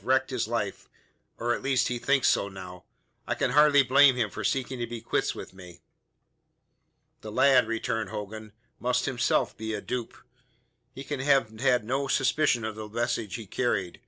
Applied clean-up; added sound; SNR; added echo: none; none; none; none.